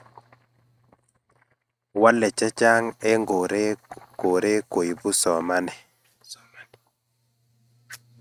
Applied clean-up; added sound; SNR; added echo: neural mask model RNNoise.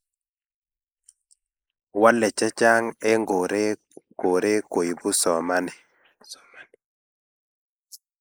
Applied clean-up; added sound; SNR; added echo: neural mask model Resemble Enhance denoiser.